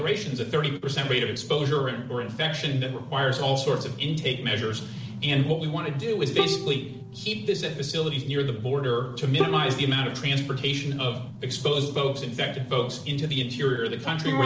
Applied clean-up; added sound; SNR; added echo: none; Bowed string instrument; 8 dB; none.